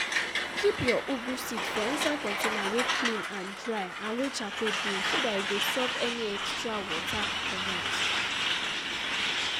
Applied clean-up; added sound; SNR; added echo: none; Truck; -3 dB; none.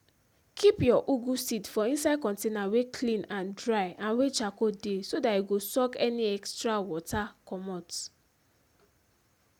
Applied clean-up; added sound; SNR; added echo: none; none; none; none.